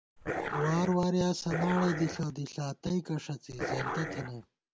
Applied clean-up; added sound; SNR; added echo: none; Dog; 4 dB; none.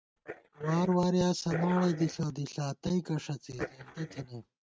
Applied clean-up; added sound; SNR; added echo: neural mask model RNNoise.